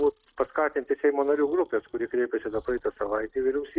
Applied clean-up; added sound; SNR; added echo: neural mask model RNNoise.